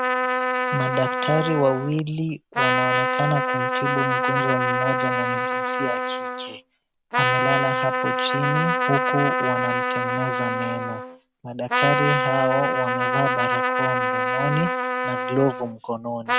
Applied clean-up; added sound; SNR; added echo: none; Trumpet; -3 dB; none.